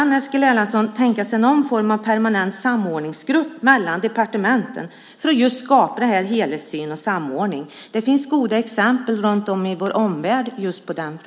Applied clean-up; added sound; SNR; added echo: none; none; none; none.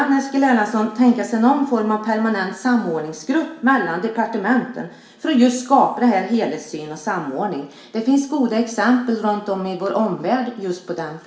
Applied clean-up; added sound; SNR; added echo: none; none; none; reverberation time 0.6 s.